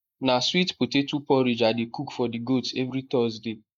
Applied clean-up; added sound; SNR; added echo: neural mask model Resemble Enhance denoiser.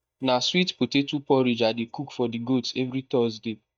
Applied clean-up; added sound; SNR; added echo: neural mask model DeepFilterNet 3.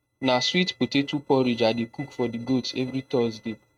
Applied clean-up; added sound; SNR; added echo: neural mask model RNNoise.